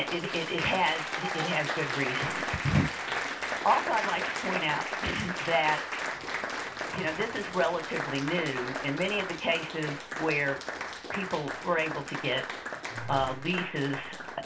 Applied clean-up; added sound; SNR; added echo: none; Applause; 3 dB; reverberation time 0.2 s.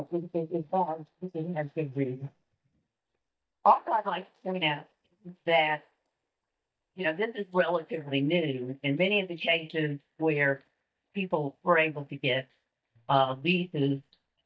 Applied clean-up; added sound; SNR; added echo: neural mask model DeepFilterNet 3.